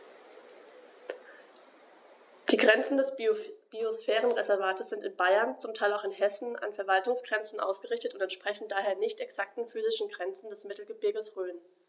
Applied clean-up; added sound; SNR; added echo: none; none; none; none.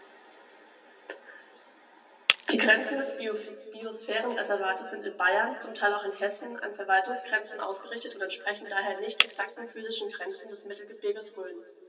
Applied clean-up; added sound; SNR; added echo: none; Shatter; 5 dB; reverberation time 1.9 s.